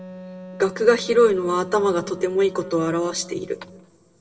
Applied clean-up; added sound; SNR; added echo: none; Wind instrument, woodwind instrument; 17 dB; reverberation time 1.2 s.